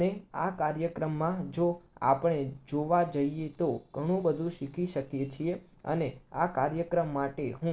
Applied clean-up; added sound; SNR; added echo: none; none; none; none.